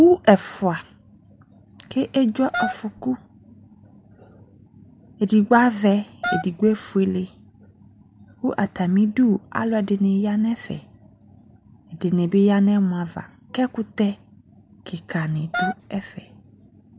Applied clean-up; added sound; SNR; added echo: none; Wind instrument, woodwind instrument; 6 dB; none.